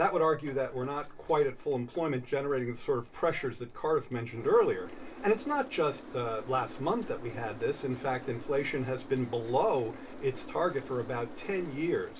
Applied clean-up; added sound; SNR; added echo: none; Boat, Water vehicle; 16 dB; reverberation time 0.2 s.